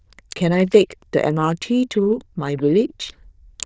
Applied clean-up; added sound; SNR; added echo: neural diffusion model UNIVERSE++.